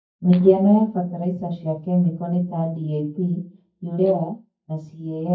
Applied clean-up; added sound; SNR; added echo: neural mask model DeepFilterNet 3.